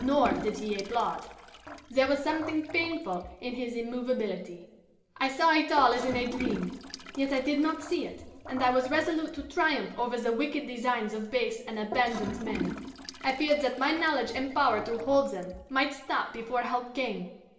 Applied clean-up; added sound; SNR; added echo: none; Toilet flush / Gurgling; 13 dB; reverberation time 0.8 s.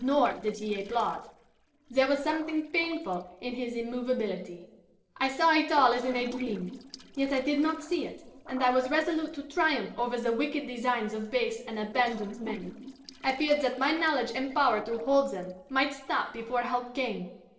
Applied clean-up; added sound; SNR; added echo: neural separator model SepFormer DNS4.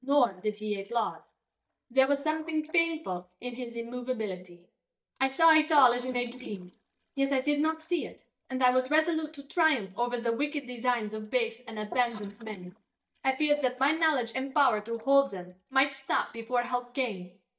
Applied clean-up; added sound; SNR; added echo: neural mask model DeepFilterNet 3.